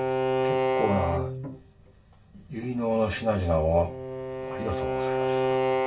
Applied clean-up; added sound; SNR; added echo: none; Bowed string instrument; -1 dB; reverberation time 0.2 s.